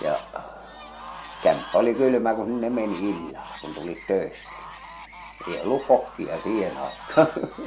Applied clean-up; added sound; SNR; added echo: none; Fowl; 16 dB; none.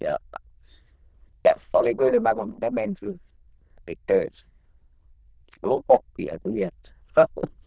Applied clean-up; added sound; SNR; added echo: neural diffusion model UNIVERSE++.